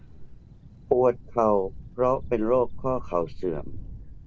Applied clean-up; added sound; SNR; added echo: none; Thunder; 10 dB; none.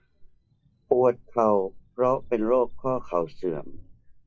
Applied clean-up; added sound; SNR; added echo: classical method log-MMSE.